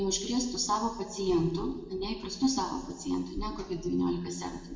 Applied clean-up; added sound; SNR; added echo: none; none; none; reverberation time 1.2 s.